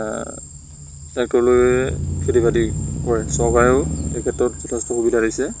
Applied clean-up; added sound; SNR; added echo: none; Engine starting / Accelerating, revving, vroom / Motor vehicle (road); 7 dB; none.